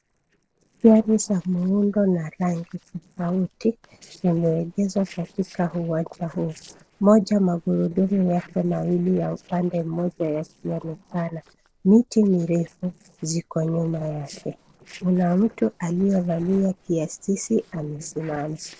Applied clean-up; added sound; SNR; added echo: neural separator model SepFormer DNS4.